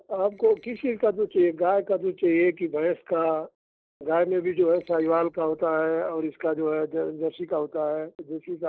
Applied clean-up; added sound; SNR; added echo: neural separator model SepFormer DNS4.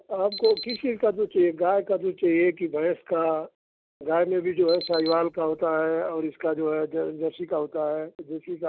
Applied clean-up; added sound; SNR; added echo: none; Alarm; 13 dB; none.